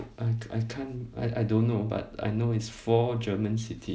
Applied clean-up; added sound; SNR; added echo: none; none; none; none.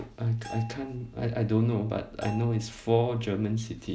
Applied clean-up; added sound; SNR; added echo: none; Bell; 19 dB; none.